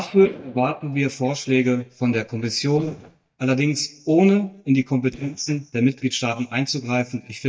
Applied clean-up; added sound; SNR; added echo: neural mask model DeepFilterNet 3.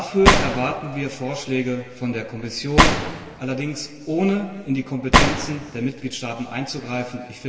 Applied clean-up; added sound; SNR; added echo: none; Gunshot, gunfire; -2 dB; reverberation time 2.3 s.